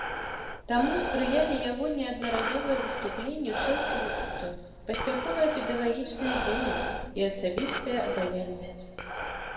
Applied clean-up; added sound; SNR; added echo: none; Breathing; 3 dB; reverberation time 2.1 s.